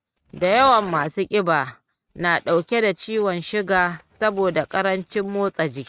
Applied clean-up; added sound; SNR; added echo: neural mask model RNNoise.